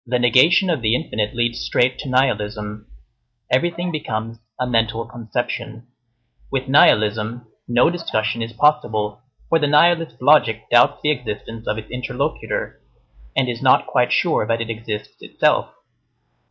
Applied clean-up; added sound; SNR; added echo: neural mask model DeepFilterNet 3.